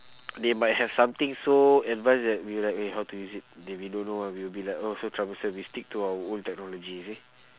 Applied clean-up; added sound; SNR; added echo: none; none; none; none.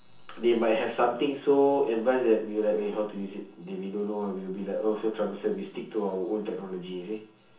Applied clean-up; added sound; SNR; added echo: none; none; none; reverberation time 0.7 s.